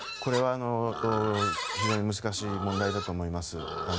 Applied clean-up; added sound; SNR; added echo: none; Livestock, farm animals, working animals; 5 dB; none.